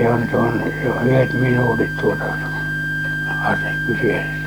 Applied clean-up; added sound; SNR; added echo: none; Wind instrument, woodwind instrument; 6 dB; none.